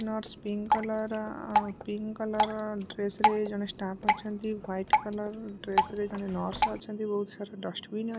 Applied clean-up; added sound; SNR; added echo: none; Drip; -1 dB; none.